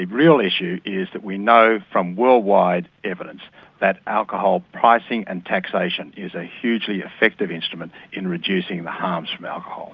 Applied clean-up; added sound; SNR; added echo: none; none; none; none.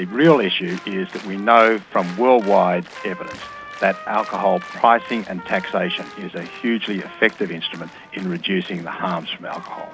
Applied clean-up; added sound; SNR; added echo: none; Trumpet + Applause; 17 dB; none.